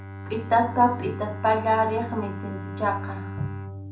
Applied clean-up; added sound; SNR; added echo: none; Bowed string instrument; 8 dB; reverberation time 0.4 s.